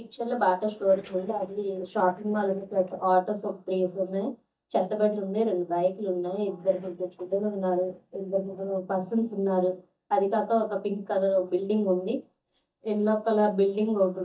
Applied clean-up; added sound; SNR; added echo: neural mask model DeepFilterNet 3.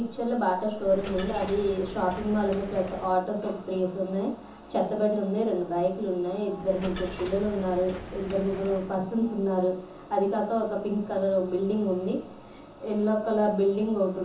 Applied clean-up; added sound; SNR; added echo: none; Coin (dropping); 12 dB; reverberation time 0.7 s.